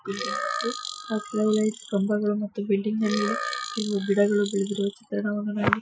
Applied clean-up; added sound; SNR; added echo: classical method Wiener filter.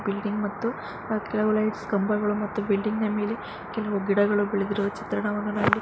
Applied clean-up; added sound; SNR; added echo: none; none; none; none.